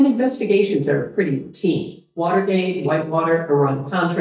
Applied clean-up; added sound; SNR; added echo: neural mask model DeepFilterNet 3.